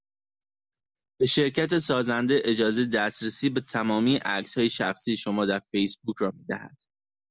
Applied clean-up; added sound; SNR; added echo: none; none; none; none.